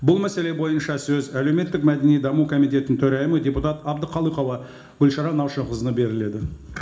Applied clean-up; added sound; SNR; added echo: none; none; none; reverberation time 0.4 s.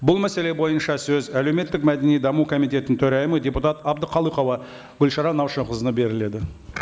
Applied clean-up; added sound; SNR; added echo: none; none; none; none.